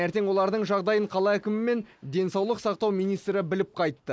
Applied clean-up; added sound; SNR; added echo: neural mask model Resemble Enhance denoiser.